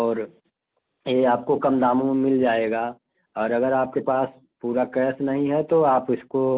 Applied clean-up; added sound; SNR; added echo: none; none; none; none.